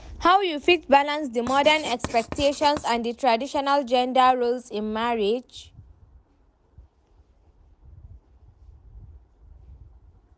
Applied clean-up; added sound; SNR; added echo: none; Writing; 13 dB; none.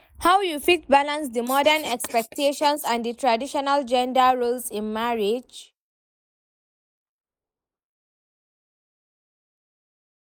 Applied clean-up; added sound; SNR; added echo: neural mask model Resemble Enhance denoiser.